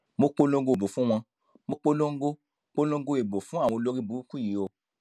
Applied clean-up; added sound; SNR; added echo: none; none; none; none.